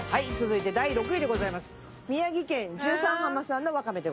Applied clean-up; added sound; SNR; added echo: none; Bowed string instrument; 15 dB; none.